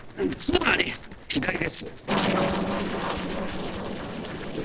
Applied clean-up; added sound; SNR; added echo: neural separator model SepFormer DNS4.